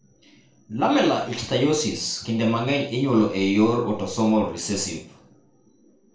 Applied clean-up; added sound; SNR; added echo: none; none; none; reverberation time 0.3 s.